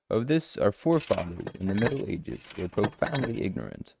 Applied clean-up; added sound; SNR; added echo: neural mask model RNNoise.